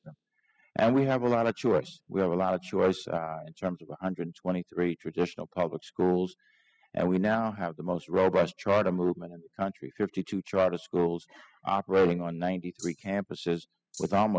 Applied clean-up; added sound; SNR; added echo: classical method spectral subtraction.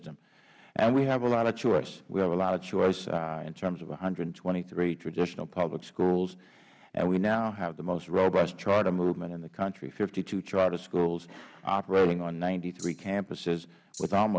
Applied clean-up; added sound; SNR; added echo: none; Rattle (instrument); 18 dB; none.